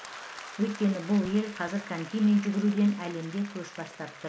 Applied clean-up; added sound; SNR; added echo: none; Applause / Crowd; 16 dB; reverberation time 0.4 s.